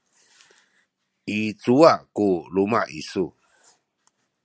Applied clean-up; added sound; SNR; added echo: none; none; none; none.